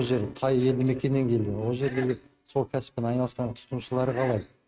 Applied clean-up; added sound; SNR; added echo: neural mask model RNNoise.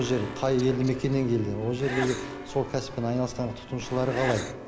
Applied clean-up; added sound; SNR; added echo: none; Sneeze / Church bell + Alarm; 11 dB; none.